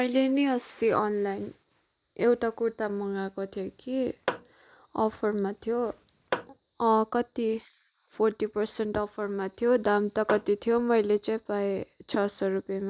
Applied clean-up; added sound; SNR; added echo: neural mask model Resemble Enhance denoiser.